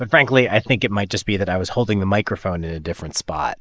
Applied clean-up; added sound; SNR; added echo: neural mask model Resemble Enhance denoiser.